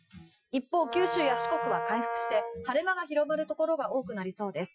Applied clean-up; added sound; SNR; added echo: classical method Wiener filter.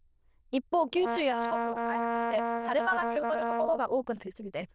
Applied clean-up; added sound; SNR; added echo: neural diffusion model UNIVERSE++.